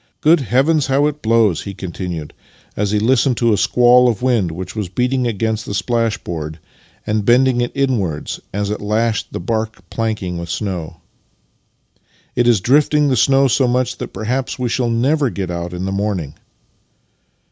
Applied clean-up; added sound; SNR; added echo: none; none; none; none.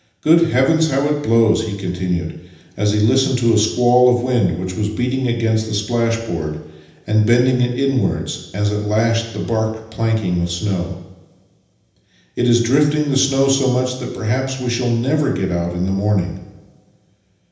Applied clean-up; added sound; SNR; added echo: none; none; none; reverberation time 0.9 s.